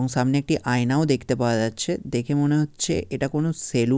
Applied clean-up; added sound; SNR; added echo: none; none; none; none.